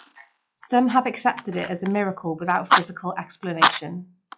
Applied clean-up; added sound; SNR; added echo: classical method log-MMSE.